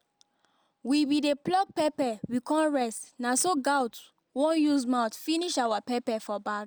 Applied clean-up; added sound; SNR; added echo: none; none; none; none.